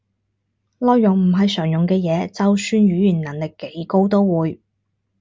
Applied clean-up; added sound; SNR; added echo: none; none; none; none.